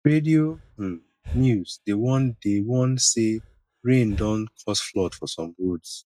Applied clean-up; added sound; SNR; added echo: classical method log-MMSE.